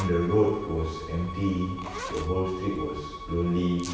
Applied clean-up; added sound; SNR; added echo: none; Zipper (clothing) + Bowed string instrument; 12 dB; none.